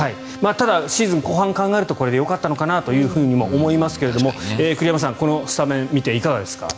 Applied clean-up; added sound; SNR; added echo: none; Keyboard (musical); 19 dB; none.